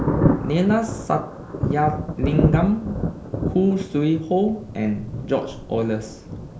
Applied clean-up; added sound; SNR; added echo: none; Thunder; 3 dB; none.